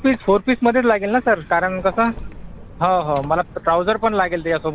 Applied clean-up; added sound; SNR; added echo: none; Squeak; 18 dB; none.